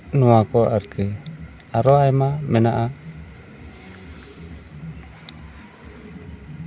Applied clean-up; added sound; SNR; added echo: none; none; none; none.